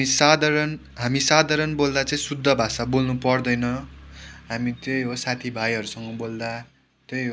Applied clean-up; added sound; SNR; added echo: none; none; none; none.